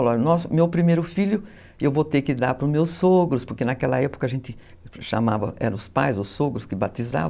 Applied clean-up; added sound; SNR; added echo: none; none; none; none.